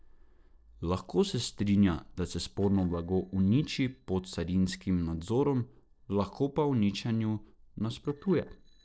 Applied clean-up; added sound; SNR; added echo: neural separator model SepFormer DNS4.